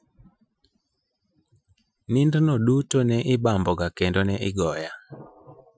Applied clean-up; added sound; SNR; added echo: classical method Wiener filter.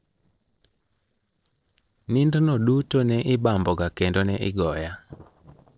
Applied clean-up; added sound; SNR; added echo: neural separator model SepFormer DNS4.